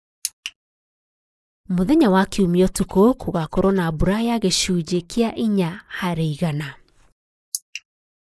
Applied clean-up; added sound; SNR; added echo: neural mask model Resemble Enhance denoiser.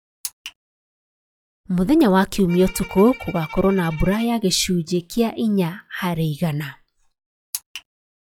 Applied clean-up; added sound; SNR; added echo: classical method log-MMSE.